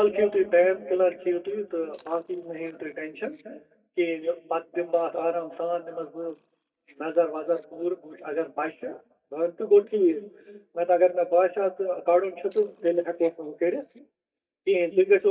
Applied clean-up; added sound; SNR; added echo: neural mask model DeepFilterNet 3.